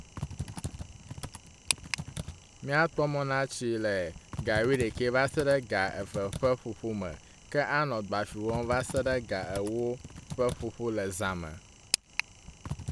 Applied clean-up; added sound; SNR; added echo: none; Typing; 11 dB; none.